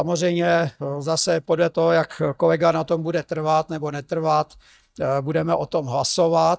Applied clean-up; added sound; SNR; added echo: neural mask model DeepFilterNet 3.